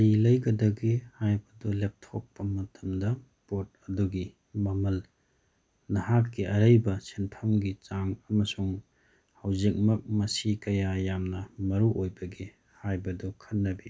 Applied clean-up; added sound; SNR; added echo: none; none; none; none.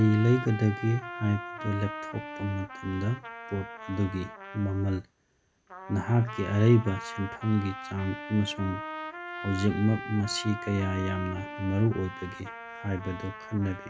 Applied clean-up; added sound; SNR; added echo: none; Trumpet; 11 dB; none.